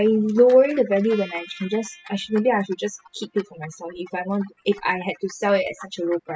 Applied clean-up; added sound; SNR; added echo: classical method spectral subtraction.